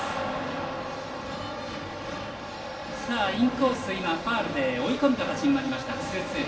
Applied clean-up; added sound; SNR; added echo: none; Piano; 19 dB; reverberation time 2.2 s.